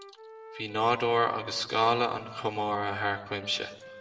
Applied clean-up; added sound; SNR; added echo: none; Wind instrument, woodwind instrument; 18 dB; reverberation time 1.2 s.